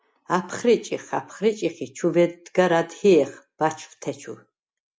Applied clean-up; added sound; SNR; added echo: none; none; none; none.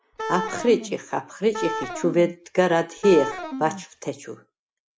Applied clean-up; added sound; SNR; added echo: none; Wind instrument, woodwind instrument; 8 dB; none.